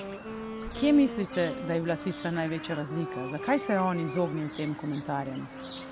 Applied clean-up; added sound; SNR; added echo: none; Wind instrument, woodwind instrument + Bird vocalization, bird call, bird song; 9 dB; none.